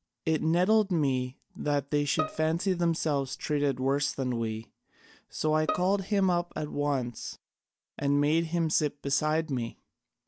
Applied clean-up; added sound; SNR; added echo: none; Bowed string instrument; 11 dB; none.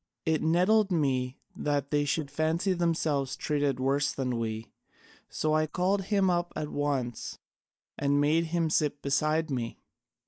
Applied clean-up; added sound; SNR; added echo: neural mask model Resemble Enhance denoiser.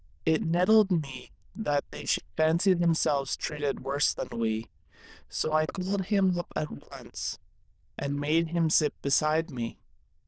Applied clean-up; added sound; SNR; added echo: neural diffusion model UNIVERSE++.